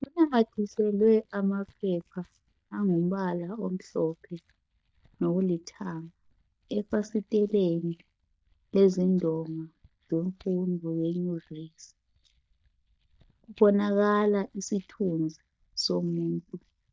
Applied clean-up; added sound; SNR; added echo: neural mask model DeepFilterNet 3.